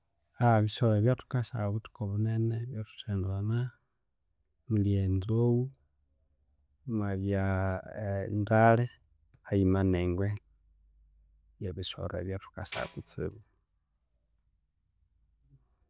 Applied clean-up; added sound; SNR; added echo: none; Tambourine; 5 dB; none.